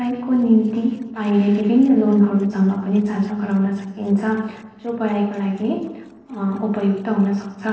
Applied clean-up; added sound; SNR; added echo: neural separator model SepFormer DNS4.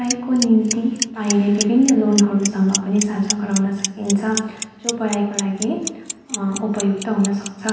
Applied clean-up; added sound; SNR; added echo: none; Clock; 9 dB; reverberation time 0.9 s.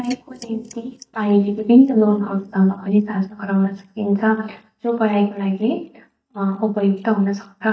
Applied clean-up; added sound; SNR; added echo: neural mask model DeepFilterNet 3.